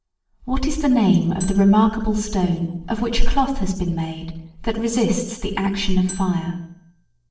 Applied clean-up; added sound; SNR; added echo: neural separator model SepFormer DNS4.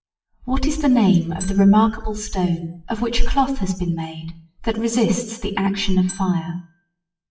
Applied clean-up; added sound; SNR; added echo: classical method WPE with log-MMSE.